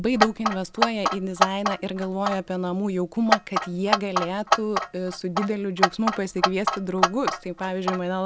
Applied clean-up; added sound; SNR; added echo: none; Clock; 0 dB; none.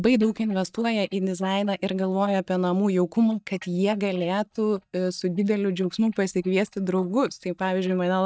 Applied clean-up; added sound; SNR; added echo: neural mask model DeepFilterNet 3.